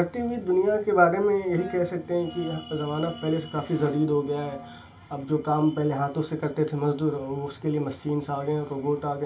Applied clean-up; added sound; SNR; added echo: none; Wind instrument, woodwind instrument; 18 dB; reverberation time 0.2 s.